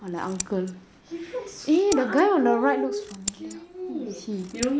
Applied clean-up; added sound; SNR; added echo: none; Scissors; 15 dB; none.